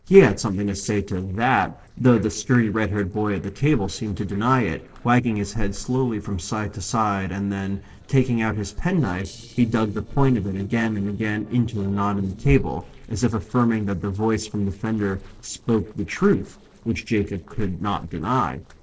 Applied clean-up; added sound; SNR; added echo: neural separator model SepFormer DNS4.